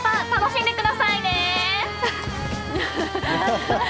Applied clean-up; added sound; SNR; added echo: none; Cricket / Waves, surf; 17 dB; none.